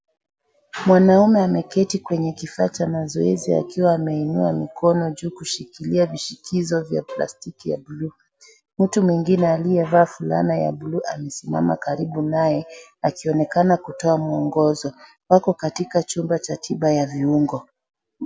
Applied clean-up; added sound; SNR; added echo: none; Bowed string instrument; 20 dB; none.